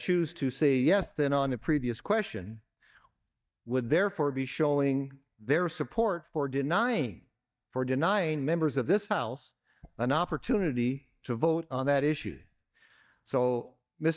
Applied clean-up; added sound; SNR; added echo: neural mask model DeepFilterNet 3.